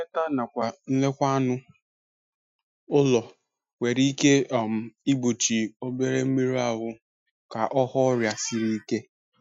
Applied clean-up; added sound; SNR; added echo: classical method Wiener filter.